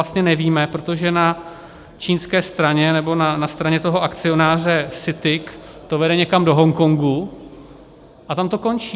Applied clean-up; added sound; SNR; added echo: none; none; none; none.